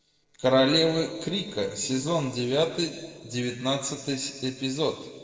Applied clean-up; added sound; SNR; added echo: neural separator model SepFormer DNS4.